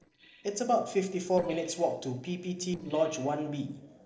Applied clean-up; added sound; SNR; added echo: neural separator model SepFormer DNS4.